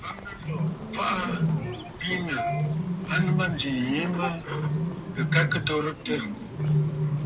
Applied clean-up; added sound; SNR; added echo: none; Bird; -1 dB; none.